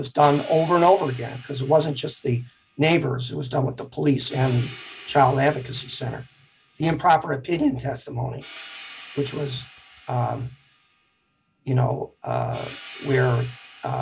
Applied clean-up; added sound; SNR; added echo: none; Hi-hat; 19 dB; none.